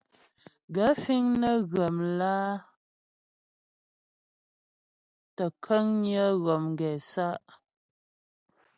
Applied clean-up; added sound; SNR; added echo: none; none; none; none.